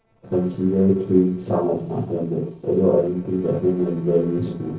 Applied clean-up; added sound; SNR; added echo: neural separator model SepFormer DNS4.